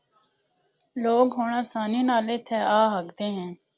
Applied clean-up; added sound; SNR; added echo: none; none; none; none.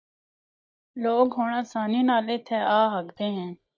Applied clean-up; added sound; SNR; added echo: neural mask model DeepFilterNet 3.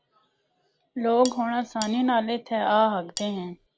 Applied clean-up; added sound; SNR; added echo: none; Cutlery, silverware; 14 dB; none.